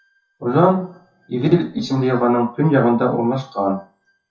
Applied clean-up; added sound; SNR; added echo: classical method WPE with log-MMSE.